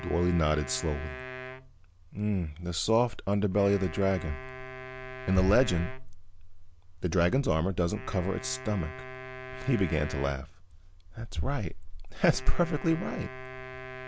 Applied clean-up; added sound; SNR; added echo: none; Wind instrument, woodwind instrument; 15 dB; none.